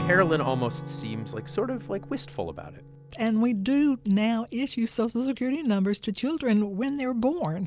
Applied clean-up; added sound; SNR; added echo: none; Acoustic guitar / Strum; 13 dB; none.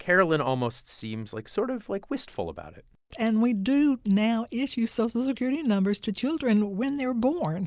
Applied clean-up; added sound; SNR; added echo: none; none; none; none.